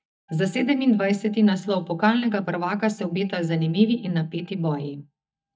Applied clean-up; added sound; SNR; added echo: neural mask model DeepFilterNet 3.